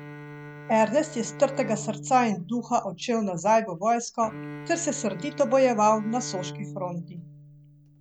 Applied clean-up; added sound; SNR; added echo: none; Bowed string instrument; 15 dB; none.